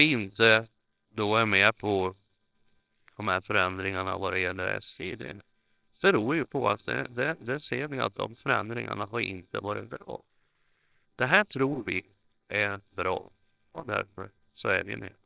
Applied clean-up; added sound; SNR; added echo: neural separator model SepFormer WHAMR!.